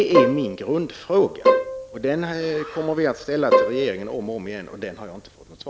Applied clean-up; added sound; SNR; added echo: none; Bowed string instrument; -3 dB; none.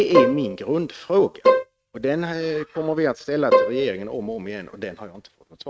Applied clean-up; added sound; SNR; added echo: neural mask model RNNoise.